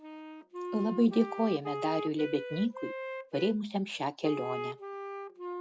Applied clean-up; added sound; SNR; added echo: none; Wind instrument, woodwind instrument; 8 dB; none.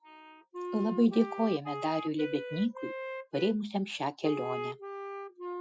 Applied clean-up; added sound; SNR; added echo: classical method Wiener filter.